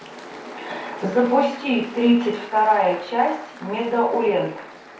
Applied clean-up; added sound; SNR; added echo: none; Applause; 19 dB; reverberation time 0.6 s.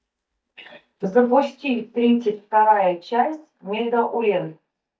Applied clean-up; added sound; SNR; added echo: neural mask model DeepFilterNet 3.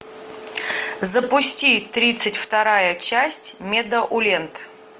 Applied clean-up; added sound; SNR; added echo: none; none; none; none.